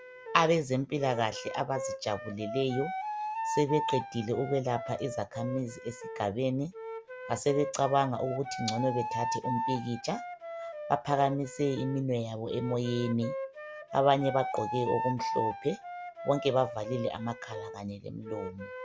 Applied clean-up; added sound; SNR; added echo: none; Wind instrument, woodwind instrument; 7 dB; none.